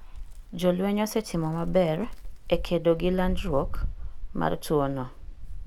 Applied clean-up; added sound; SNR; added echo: none; Wind; 5 dB; none.